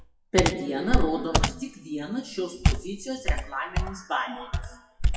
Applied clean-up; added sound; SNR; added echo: classical method WPE with log-MMSE.